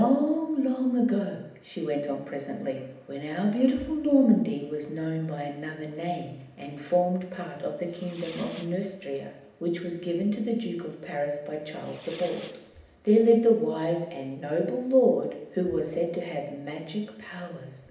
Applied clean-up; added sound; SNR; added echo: none; Fireworks; 18 dB; reverberation time 0.8 s.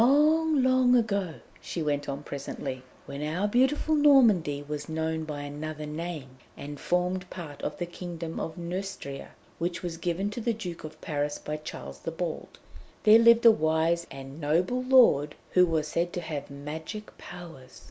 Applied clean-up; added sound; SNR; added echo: none; none; none; none.